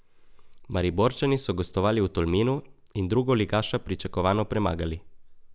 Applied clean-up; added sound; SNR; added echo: none; none; none; none.